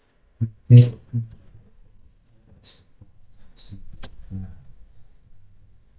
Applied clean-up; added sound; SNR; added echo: neural mask model DeepFilterNet 3.